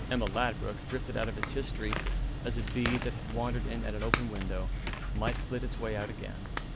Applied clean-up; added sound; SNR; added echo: none; Crack / Crackle; -2 dB; none.